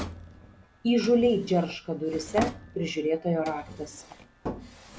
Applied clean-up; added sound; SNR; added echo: none; Drawer open or close; 11 dB; none.